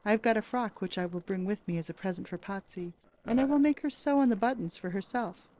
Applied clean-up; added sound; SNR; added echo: neural separator model SepFormer DNS4.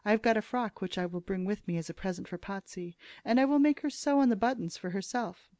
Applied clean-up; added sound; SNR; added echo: none; none; none; none.